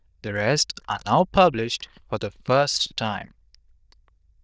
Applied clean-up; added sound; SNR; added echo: neural diffusion model UNIVERSE++.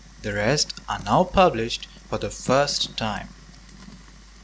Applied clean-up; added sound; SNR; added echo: none; Fire; 19 dB; none.